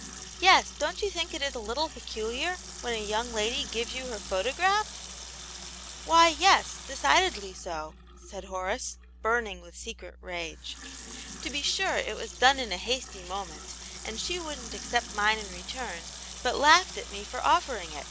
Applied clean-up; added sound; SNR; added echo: none; Sink (filling or washing) / Water tap, faucet; 14 dB; none.